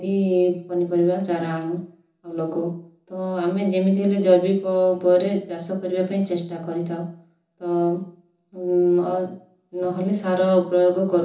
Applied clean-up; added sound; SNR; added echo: none; none; none; reverberation time 0.7 s.